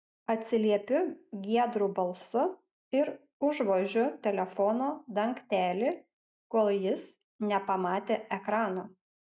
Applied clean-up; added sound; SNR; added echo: none; none; none; none.